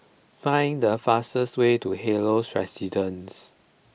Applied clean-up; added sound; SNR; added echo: none; none; none; none.